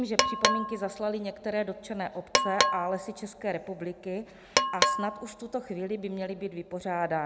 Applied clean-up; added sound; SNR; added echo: none; Percussion; -2 dB; none.